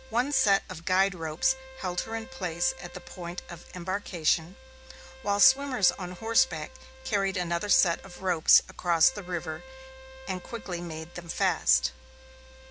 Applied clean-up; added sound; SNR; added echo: none; Bowed string instrument; 20 dB; none.